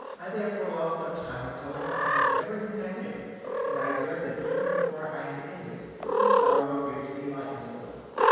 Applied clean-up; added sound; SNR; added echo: none; Cat; -4 dB; reverberation time 1.9 s.